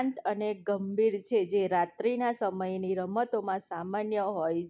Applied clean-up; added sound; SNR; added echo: none; none; none; none.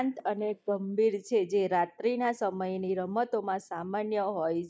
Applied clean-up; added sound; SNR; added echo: neural mask model DeepFilterNet 3.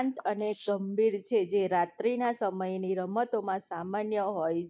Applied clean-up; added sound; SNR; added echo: neural mask model Resemble Enhance denoiser.